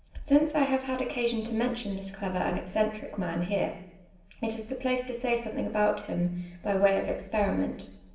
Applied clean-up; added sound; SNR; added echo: none; none; none; reverberation time 0.9 s.